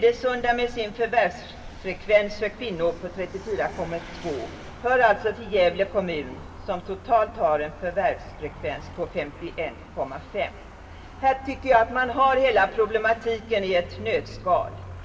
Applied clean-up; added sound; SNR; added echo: none; Vehicle; 16 dB; reverberation time 2.0 s.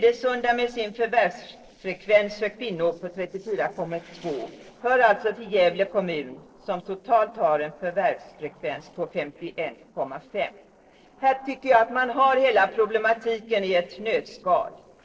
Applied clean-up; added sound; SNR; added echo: neural separator model SepFormer DNS4.